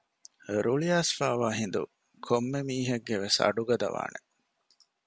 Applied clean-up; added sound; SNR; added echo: none; none; none; none.